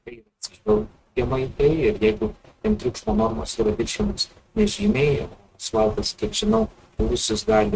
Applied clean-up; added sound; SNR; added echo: neural mask model RNNoise.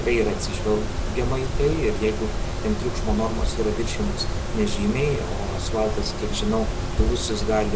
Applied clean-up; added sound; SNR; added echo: none; Mechanisms; -1 dB; none.